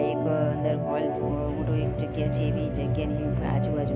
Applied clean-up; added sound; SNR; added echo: none; Organ; -5 dB; none.